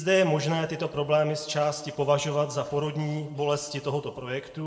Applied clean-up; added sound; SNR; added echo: none; none; none; reverberation time 1.1 s.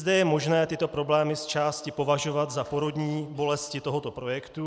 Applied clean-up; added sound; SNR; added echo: none; none; none; none.